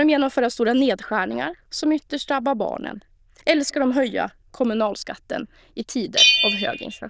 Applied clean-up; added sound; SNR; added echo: neural diffusion model UNIVERSE++.